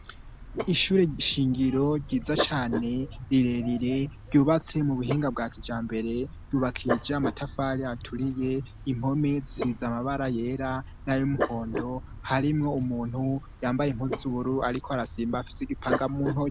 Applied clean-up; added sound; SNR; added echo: none; Dog; 9 dB; none.